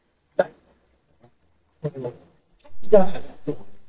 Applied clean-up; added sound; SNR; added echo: neural mask model DeepFilterNet 3.